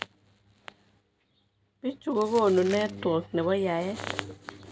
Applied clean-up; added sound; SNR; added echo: none; Crumpling, crinkling; 18 dB; none.